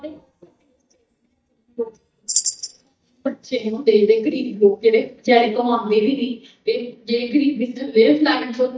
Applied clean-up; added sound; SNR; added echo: neural mask model DeepFilterNet 3.